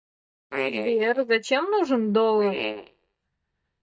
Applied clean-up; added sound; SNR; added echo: neural mask model DeepFilterNet 3.